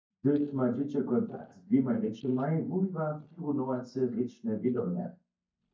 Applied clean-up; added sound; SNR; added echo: neural mask model DeepFilterNet 3.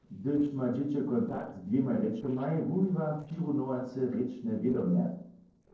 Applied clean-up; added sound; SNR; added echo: neural separator model SepFormer DNS4.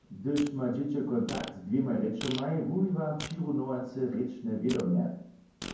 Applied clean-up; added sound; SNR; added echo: none; Fart; 15 dB; reverberation time 0.9 s.